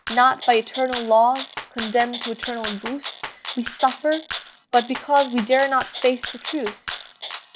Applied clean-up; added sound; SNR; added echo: none; Rattle (instrument); 9 dB; none.